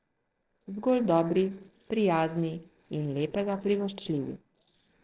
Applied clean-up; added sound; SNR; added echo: neural separator model SepFormer DNS4.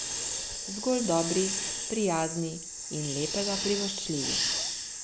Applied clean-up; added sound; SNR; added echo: none; Hiss; 1 dB; none.